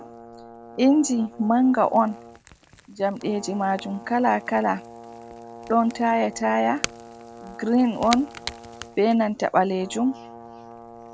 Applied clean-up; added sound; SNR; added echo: none; Crack / Crackle + Brass instrument; 16 dB; none.